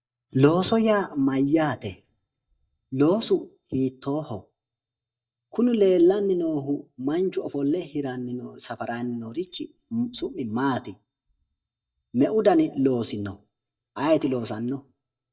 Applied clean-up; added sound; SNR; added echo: neural mask model DeepFilterNet 3.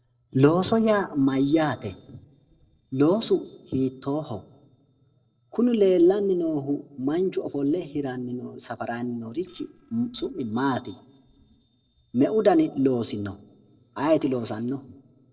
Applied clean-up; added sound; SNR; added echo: neural separator model SepFormer DNS4.